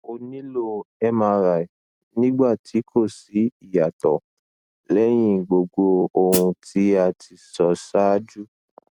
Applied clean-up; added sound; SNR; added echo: none; Hi-hat; 5 dB; none.